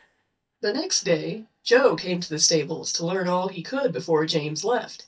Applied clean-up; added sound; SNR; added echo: neural mask model DeepFilterNet 3.